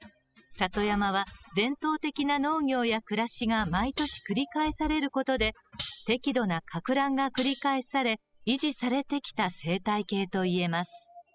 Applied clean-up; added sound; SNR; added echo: classical method spectral subtraction.